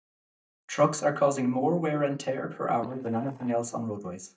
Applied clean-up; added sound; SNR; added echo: neural mask model DeepFilterNet 3.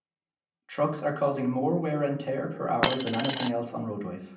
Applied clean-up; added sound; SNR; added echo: none; Coin (dropping); -2 dB; reverberation time 0.6 s.